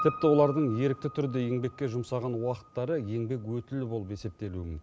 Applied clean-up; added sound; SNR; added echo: none; Piano; 15 dB; none.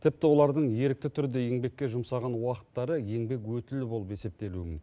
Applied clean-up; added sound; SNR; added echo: none; none; none; none.